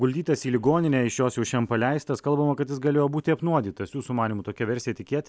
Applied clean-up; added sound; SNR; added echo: none; none; none; none.